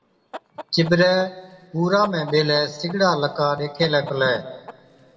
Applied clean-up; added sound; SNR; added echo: none; Chicken, rooster; 20 dB; reverberation time 1.4 s.